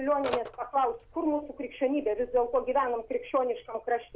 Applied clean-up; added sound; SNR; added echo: none; Telephone; 16 dB; none.